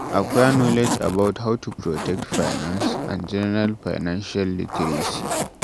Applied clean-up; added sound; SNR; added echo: none; Zipper (clothing); 5 dB; none.